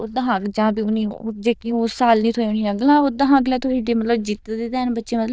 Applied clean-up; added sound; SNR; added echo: neural diffusion model UNIVERSE++.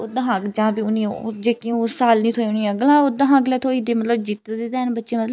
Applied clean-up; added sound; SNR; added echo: none; none; none; none.